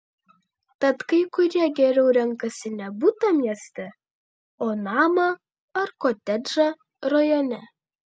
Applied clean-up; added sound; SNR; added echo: none; none; none; none.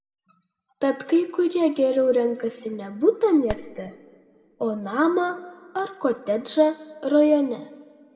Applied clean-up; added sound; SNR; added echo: none; Fireworks; 16 dB; reverberation time 1.3 s.